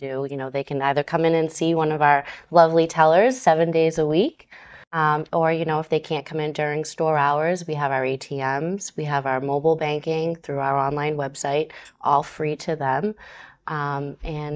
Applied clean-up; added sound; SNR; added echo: neural mask model DeepFilterNet 3.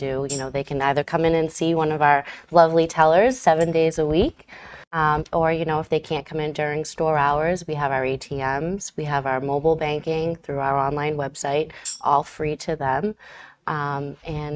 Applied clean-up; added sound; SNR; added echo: neural mask model RNNoise.